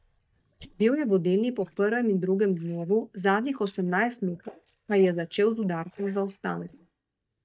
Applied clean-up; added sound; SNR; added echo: neural mask model DeepFilterNet 3.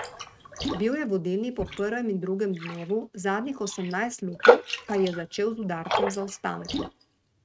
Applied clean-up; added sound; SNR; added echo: neural mask model RNNoise.